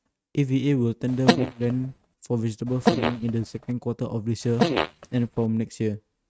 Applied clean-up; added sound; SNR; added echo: neural mask model RNNoise.